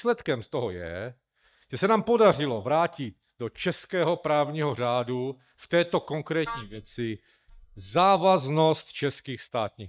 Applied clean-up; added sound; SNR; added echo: neural mask model DeepFilterNet 3.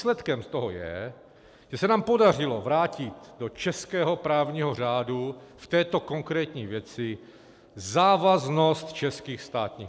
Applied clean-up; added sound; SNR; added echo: none; none; none; none.